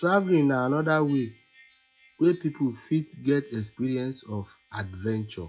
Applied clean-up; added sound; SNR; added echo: classical method log-MMSE.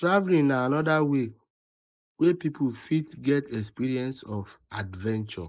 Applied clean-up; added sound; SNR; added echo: neural mask model Resemble Enhance denoiser.